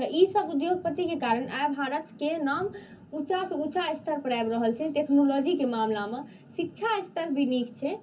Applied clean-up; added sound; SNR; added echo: none; none; none; reverberation time 0.4 s.